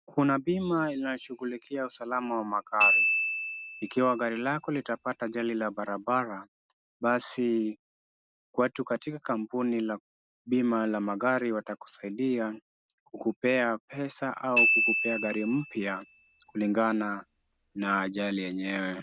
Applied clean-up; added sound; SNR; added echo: none; Glockenspiel; 0 dB; none.